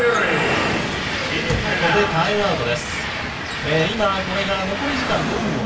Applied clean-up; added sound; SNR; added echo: none; Train; 3 dB; reverberation time 0.2 s.